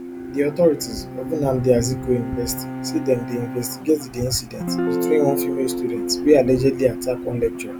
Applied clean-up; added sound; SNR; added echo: none; Bowed string instrument + Guitar; 6 dB; none.